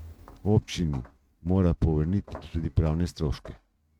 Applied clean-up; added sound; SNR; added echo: neural mask model RNNoise.